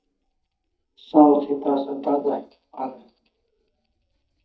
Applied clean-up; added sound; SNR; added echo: neural mask model DeepFilterNet 3.